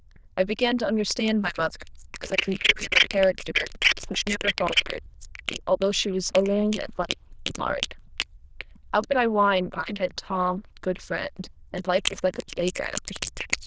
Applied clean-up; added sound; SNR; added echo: neural diffusion model UNIVERSE++.